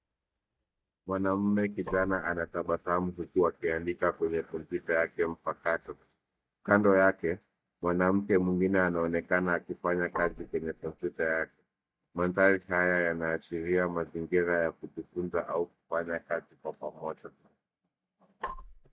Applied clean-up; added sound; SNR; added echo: neural mask model DeepFilterNet 3.